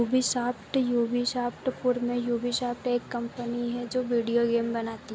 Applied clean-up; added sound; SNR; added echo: none; none; none; none.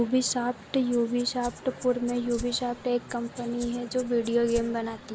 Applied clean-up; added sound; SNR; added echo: none; Rattle (instrument); 18 dB; none.